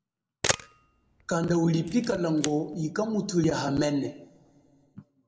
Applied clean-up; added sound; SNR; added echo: none; Camera; 8 dB; reverberation time 0.9 s.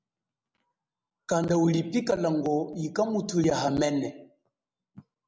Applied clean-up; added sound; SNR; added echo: none; none; none; none.